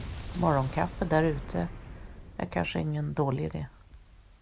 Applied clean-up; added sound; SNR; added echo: none; Explosion; 12 dB; none.